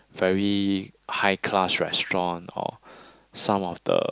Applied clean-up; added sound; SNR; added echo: none; none; none; none.